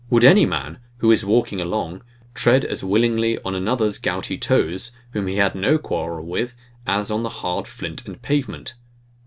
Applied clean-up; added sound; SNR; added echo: none; none; none; none.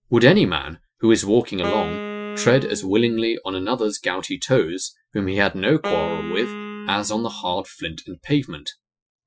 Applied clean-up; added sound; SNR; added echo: classical method Wiener filter.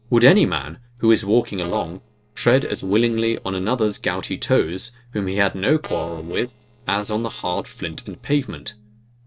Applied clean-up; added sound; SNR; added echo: neural separator model SepFormer DNS4.